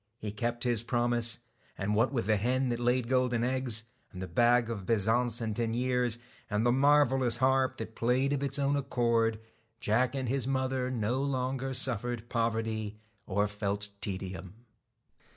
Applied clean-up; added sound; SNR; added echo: none; none; none; none.